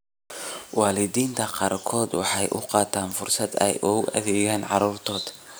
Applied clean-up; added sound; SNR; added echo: none; none; none; none.